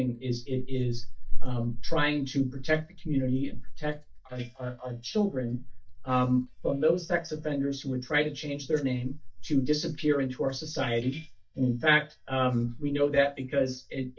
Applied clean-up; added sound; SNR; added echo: neural mask model DeepFilterNet 3.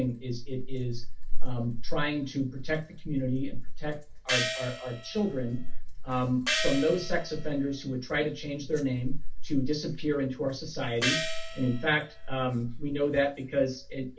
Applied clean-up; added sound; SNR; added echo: none; Gong; 8 dB; reverberation time 0.2 s.